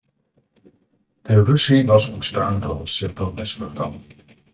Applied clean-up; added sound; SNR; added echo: neural mask model DeepFilterNet 3.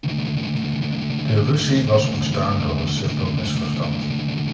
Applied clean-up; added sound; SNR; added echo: none; Strum; -1 dB; reverberation time 0.8 s.